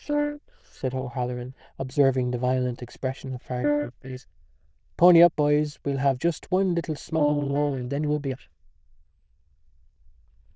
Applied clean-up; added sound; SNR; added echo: neural diffusion model UNIVERSE++.